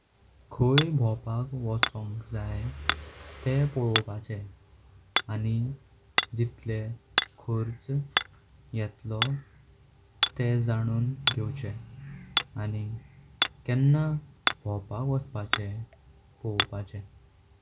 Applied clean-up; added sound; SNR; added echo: none; Hammer; 3 dB; none.